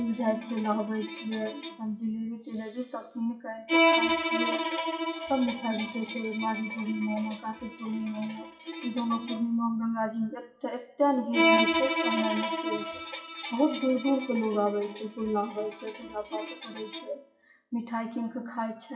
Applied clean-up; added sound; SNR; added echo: classical method WPE with log-MMSE.